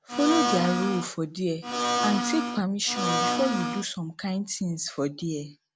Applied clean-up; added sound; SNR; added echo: none; Domestic sounds, home sounds; -1 dB; none.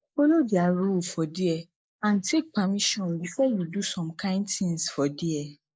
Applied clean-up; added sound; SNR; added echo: neural mask model Resemble Enhance denoiser.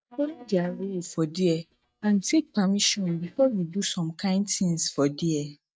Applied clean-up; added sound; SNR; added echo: neural mask model DeepFilterNet 3.